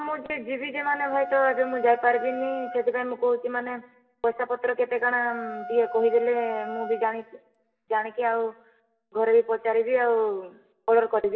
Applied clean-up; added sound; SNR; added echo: none; Wind instrument, woodwind instrument; 13 dB; reverberation time 0.7 s.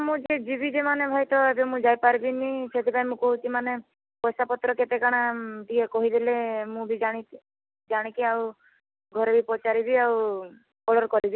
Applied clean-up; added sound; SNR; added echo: none; none; none; none.